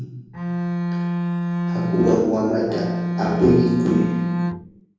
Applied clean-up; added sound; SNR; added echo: none; Bowed string instrument; 1 dB; reverberation time 1.3 s.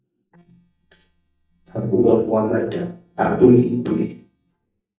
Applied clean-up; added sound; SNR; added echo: neural mask model DeepFilterNet 3.